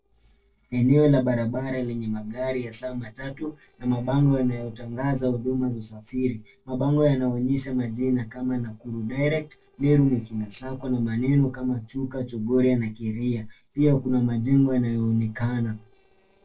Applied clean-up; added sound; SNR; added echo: neural separator model SepFormer DNS4.